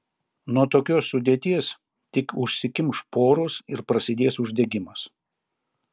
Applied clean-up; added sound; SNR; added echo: none; none; none; none.